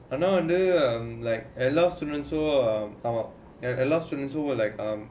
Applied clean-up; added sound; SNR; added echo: none; none; none; none.